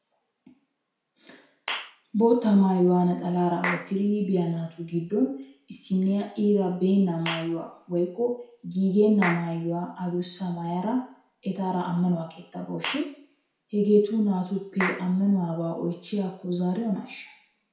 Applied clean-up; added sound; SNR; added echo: none; Clapping / Chirp, tweet; 15 dB; reverberation time 0.6 s.